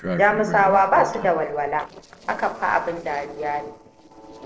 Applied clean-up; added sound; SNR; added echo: neural separator model SepFormer DNS4.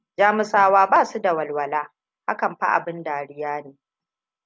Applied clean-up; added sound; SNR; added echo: none; none; none; none.